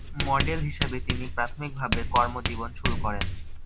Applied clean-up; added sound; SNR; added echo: none; Writing; -1 dB; none.